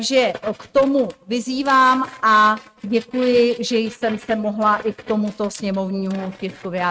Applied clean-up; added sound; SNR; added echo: neural mask model RNNoise.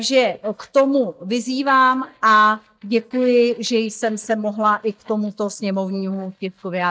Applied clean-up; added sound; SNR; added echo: neural mask model DeepFilterNet 3.